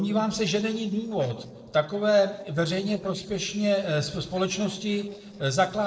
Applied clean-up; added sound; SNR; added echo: neural separator model SepFormer DNS4.